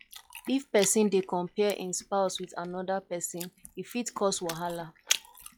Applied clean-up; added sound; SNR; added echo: classical method log-MMSE.